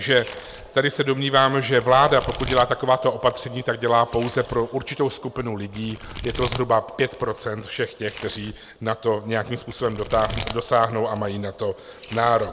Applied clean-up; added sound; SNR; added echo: none; Domestic sounds, home sounds; 15 dB; none.